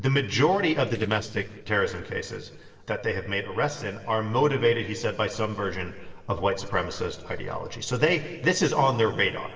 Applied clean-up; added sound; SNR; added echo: neural separator model SepFormer DNS4.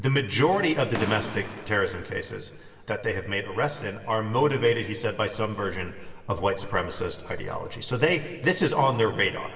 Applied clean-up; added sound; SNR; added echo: none; Fireworks; 14 dB; reverberation time 2.4 s.